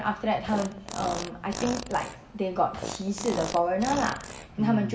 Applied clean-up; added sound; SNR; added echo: none; Fart; 9 dB; reverberation time 0.7 s.